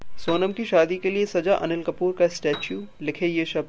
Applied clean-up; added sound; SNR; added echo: none; Piano; 18 dB; none.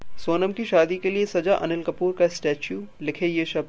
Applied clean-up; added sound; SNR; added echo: none; none; none; none.